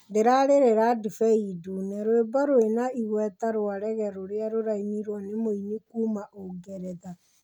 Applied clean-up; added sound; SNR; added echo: none; none; none; none.